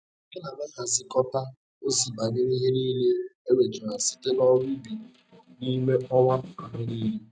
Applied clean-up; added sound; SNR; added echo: neural mask model RNNoise.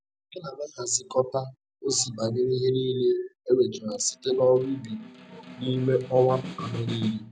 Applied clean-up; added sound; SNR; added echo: none; Snare drum; 15 dB; none.